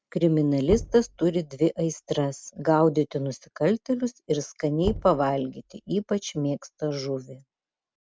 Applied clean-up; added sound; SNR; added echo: none; Knock; 14 dB; none.